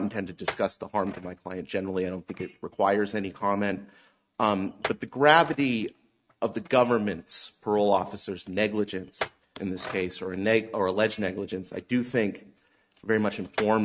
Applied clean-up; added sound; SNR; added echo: neural mask model RNNoise.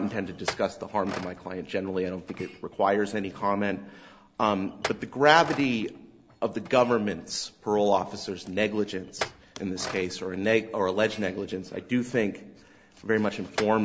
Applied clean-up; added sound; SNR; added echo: none; Chink, clink; 15 dB; none.